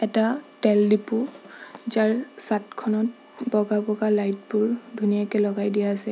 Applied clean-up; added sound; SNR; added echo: none; none; none; none.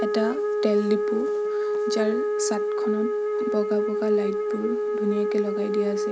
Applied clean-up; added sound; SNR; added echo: none; Wind instrument, woodwind instrument; -3 dB; none.